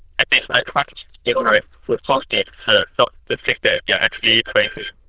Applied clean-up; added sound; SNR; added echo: neural diffusion model UNIVERSE++.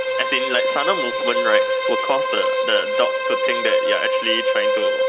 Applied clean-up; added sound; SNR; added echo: none; Bowed string instrument; -4 dB; none.